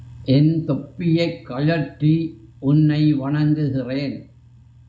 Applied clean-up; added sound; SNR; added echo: none; none; none; none.